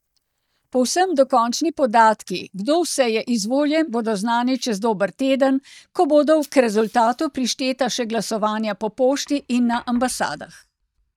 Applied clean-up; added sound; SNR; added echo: neural mask model DeepFilterNet 3.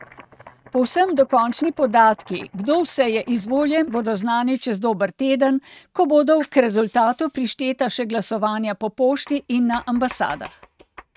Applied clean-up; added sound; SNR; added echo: neural mask model RNNoise.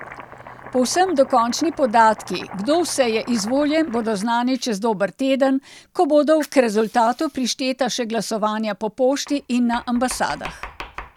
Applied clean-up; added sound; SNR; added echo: none; Domestic sounds, home sounds; 20 dB; none.